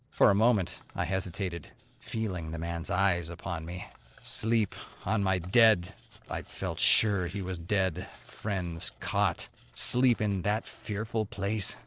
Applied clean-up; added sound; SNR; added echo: neural separator model SepFormer DNS4.